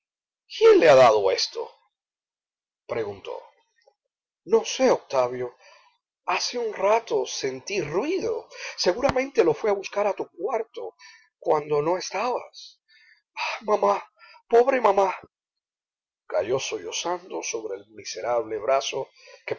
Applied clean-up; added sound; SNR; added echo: none; none; none; none.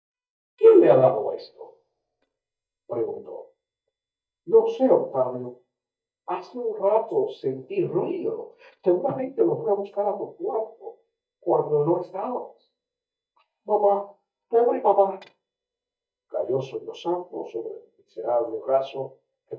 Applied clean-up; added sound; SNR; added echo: neural mask model DeepFilterNet 3.